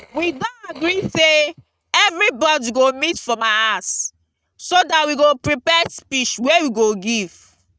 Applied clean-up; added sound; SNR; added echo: neural mask model RNNoise.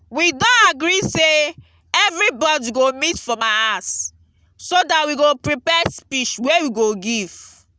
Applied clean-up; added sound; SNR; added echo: none; none; none; none.